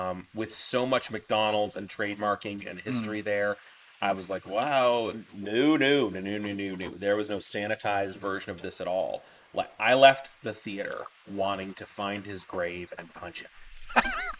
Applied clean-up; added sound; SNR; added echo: neural mask model Resemble Enhance denoiser.